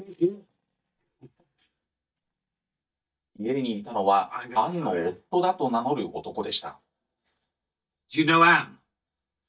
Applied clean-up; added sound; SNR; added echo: neural mask model DeepFilterNet 3.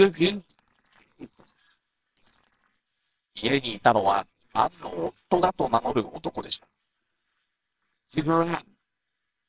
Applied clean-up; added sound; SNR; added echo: neural separator model SepFormer WHAMR!.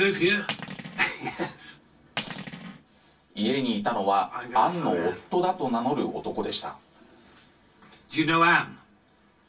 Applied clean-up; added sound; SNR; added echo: none; Cutlery, silverware; 9 dB; reverberation time 0.2 s.